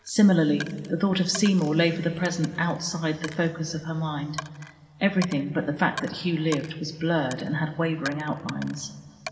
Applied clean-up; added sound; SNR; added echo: none; Coin (dropping); 17 dB; reverberation time 2.2 s.